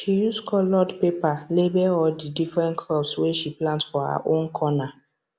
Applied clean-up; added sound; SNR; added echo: none; none; none; none.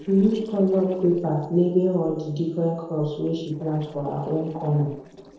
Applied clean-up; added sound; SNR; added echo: neural separator model SepFormer DNS4.